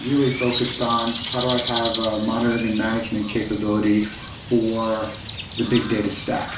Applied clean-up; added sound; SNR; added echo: none; Crow; 9 dB; reverberation time 0.4 s.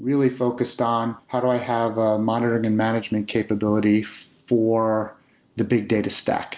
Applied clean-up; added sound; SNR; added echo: none; none; none; none.